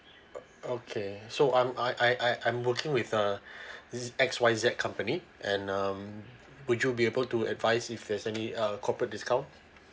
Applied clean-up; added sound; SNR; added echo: none; none; none; none.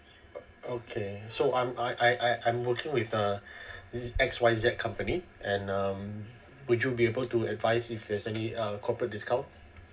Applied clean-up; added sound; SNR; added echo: none; Bicycle; 19 dB; reverberation time 0.4 s.